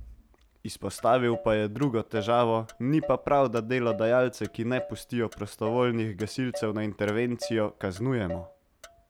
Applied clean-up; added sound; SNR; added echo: none; Motor vehicle (road); 16 dB; none.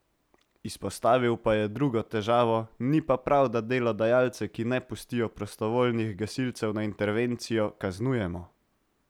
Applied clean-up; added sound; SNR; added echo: none; none; none; none.